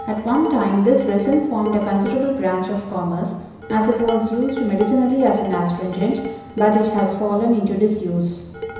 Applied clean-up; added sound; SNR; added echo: none; Dishes, pots, and pans; 12 dB; reverberation time 1.0 s.